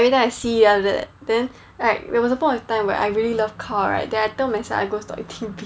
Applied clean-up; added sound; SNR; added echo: none; none; none; none.